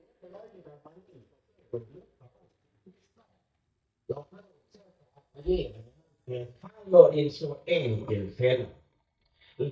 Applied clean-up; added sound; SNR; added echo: neural mask model DeepFilterNet 3.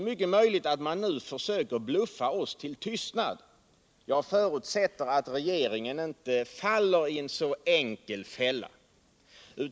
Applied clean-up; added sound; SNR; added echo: none; none; none; none.